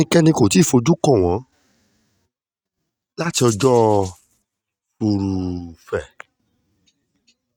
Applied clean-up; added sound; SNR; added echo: neural mask model RNNoise.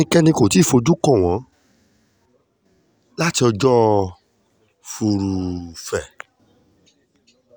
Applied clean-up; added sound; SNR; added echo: none; none; none; none.